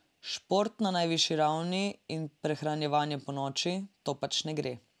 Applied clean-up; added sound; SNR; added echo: none; none; none; none.